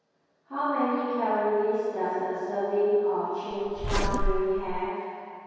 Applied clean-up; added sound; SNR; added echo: none; Zipper (clothing); 0 dB; reverberation time 2.2 s.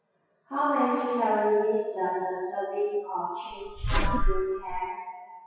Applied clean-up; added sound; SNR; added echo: classical method WPE with log-MMSE.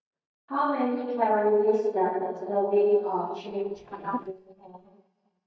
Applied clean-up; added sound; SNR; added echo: neural mask model DeepFilterNet 3.